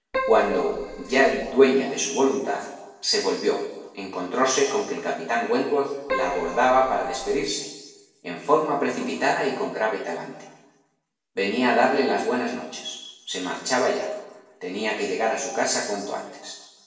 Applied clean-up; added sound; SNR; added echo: none; Keyboard (musical); 8 dB; reverberation time 1.2 s.